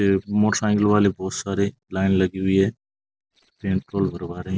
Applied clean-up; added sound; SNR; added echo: neural separator model SepFormer DNS4.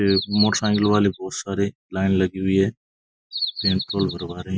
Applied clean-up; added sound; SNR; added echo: classical method Wiener filter.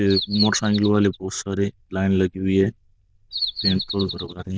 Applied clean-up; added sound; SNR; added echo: neural diffusion model UNIVERSE++.